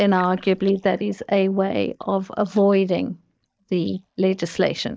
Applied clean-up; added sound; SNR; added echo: neural mask model DeepFilterNet 3.